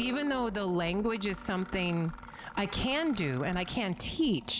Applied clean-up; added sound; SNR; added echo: none; Mechanisms + Harp; 15 dB; none.